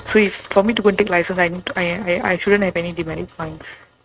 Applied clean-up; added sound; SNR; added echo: neural mask model RNNoise.